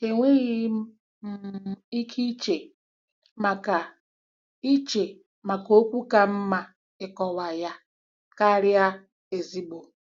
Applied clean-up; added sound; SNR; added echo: none; none; none; none.